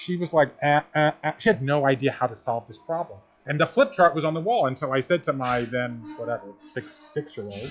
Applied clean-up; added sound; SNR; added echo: classical method log-MMSE.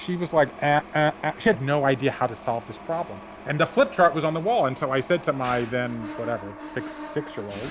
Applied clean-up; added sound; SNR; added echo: none; Mechanisms; 15 dB; none.